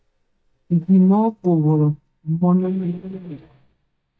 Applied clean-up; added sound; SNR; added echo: neural mask model DeepFilterNet 3.